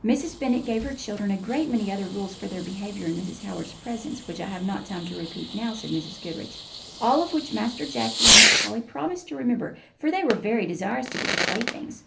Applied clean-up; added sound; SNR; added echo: none; Fireworks; 0 dB; reverberation time 0.3 s.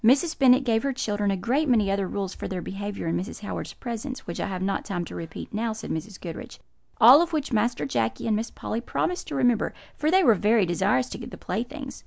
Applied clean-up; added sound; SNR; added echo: none; none; none; none.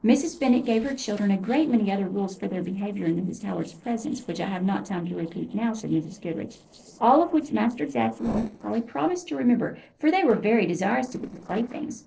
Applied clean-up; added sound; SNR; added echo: neural separator model SepFormer DNS4.